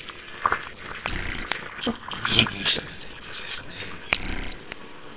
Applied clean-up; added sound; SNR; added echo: neural separator model SepFormer WHAMR!.